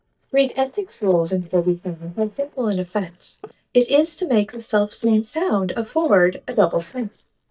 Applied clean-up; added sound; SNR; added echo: neural mask model DeepFilterNet 3.